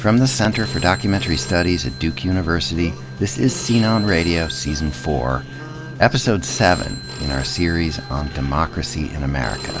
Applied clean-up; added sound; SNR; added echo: none; Telephone; 15 dB; none.